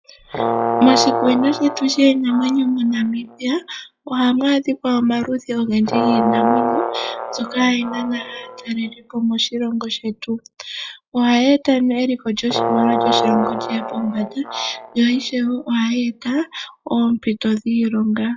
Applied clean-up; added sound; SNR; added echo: classical method log-MMSE.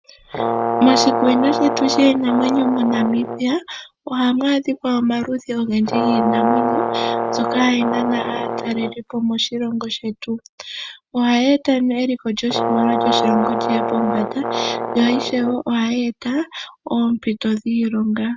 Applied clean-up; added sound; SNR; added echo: none; Brass instrument; 2 dB; none.